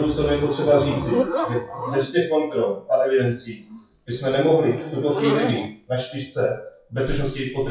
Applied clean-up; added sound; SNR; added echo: classical method WPE with log-MMSE.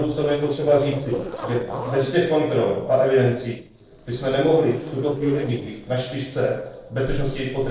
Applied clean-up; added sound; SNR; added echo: neural separator model SepFormer DNS4.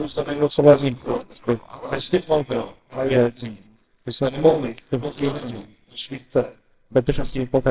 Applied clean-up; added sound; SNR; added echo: neural separator model SepFormer WHAMR!.